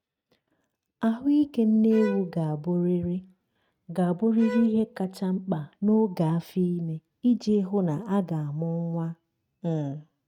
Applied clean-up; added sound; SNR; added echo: neural mask model RNNoise.